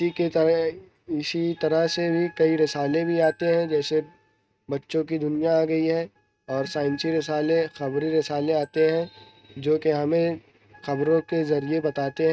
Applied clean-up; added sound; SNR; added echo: neural mask model RNNoise.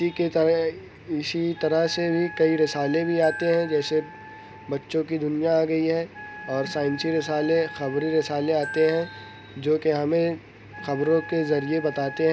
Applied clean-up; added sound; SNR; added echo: none; Glockenspiel + Wind instrument, woodwind instrument; 16 dB; none.